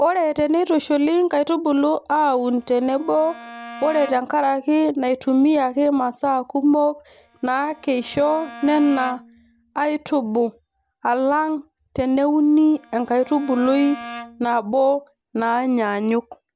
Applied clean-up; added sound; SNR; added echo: none; Bowed string instrument; 19 dB; none.